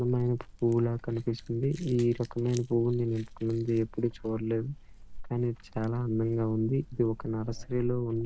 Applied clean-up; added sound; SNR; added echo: none; Chewing, mastication; 14 dB; none.